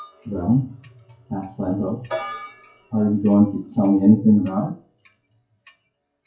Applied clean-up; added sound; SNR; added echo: classical method WPE with log-MMSE.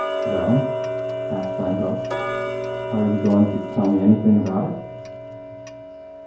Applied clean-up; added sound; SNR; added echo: none; Tick-tock; 6 dB; reverberation time 2.4 s.